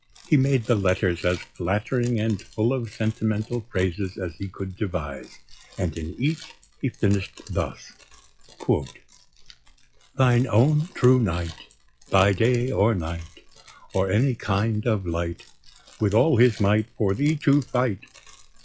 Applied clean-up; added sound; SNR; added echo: classical method log-MMSE.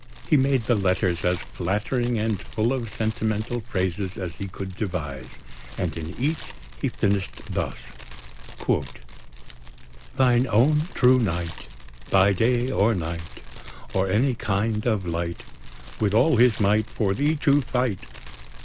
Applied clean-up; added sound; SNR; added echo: none; Fire; 12 dB; none.